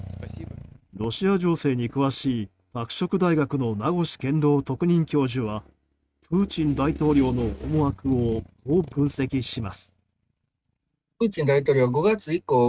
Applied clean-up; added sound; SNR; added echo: neural mask model RNNoise.